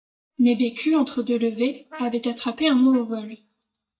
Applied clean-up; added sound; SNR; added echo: neural mask model DeepFilterNet 3.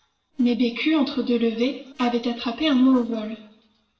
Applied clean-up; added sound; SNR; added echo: neural separator model SepFormer DNS4.